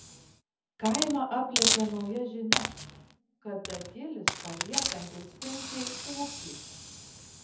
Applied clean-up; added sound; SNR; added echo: none; Hiss; -2 dB; reverberation time 0.7 s.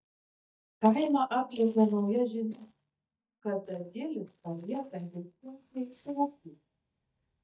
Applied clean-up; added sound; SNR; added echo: neural mask model DeepFilterNet 3.